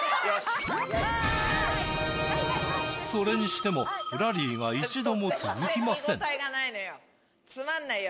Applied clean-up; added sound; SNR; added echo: none; none; none; none.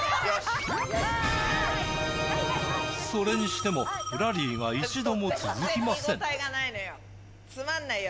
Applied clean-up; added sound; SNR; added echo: none; Engine + Tap; 16 dB; none.